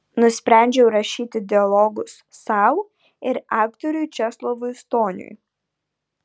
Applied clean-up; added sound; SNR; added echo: none; none; none; none.